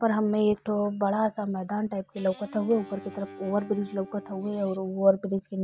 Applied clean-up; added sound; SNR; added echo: none; Guitar; 18 dB; none.